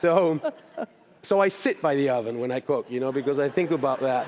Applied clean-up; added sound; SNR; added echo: none; none; none; none.